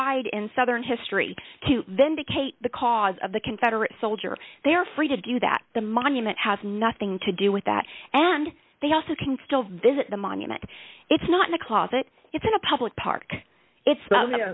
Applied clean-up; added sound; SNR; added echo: none; none; none; none.